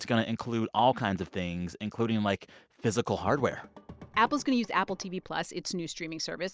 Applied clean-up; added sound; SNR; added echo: none; Drum / Drum kit; 20 dB; none.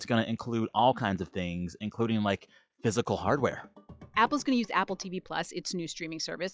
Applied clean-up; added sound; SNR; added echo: classical method log-MMSE.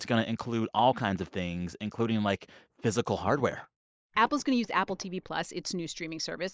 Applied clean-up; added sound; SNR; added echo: neural mask model Resemble Enhance denoiser.